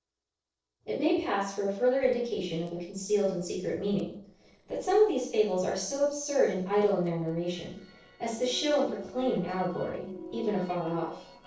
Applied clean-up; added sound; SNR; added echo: neural separator model SepFormer DNS4.